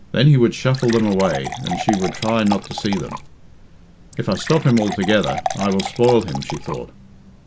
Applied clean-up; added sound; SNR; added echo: none; Fill (with liquid) / Water; 9 dB; none.